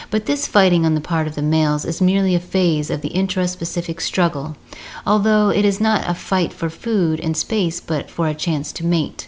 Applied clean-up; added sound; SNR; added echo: none; none; none; none.